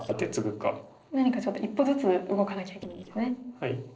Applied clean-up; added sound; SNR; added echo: neural separator model SepFormer DNS4.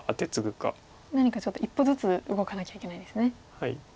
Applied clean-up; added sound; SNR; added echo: none; none; none; none.